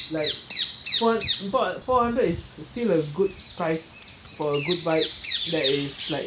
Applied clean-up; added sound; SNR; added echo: none; Bird vocalization, bird call, bird song; 1 dB; none.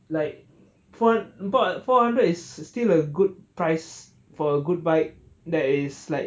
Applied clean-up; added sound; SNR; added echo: none; none; none; none.